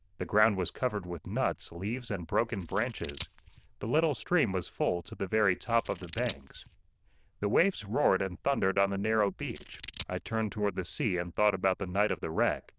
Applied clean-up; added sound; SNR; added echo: neural diffusion model UNIVERSE++.